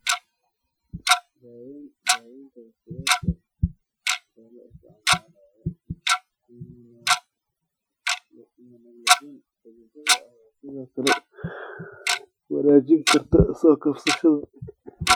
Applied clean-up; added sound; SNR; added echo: classical method Wiener filter.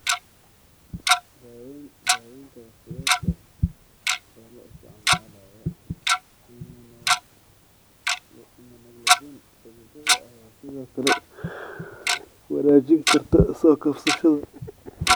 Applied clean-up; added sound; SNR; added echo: none; Tick-tock; 0 dB; none.